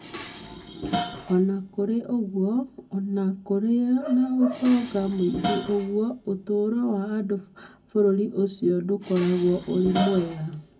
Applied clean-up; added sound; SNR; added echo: none; Dishes, pots, and pans; 12 dB; reverberation time 0.3 s.